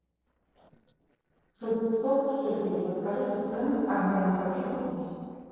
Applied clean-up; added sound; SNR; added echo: neural separator model SepFormer DNS4.